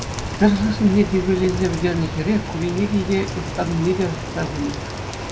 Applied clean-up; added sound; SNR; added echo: none; Rain; 6 dB; none.